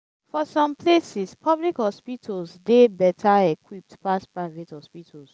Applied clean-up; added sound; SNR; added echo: none; none; none; none.